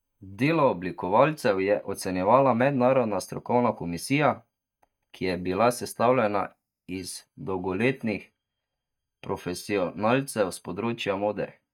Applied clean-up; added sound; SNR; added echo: neural mask model DeepFilterNet 3.